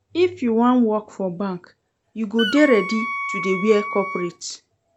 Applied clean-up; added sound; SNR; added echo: none; Wind instrument, woodwind instrument; 7 dB; none.